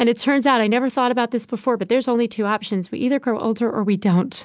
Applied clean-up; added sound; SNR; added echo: none; none; none; none.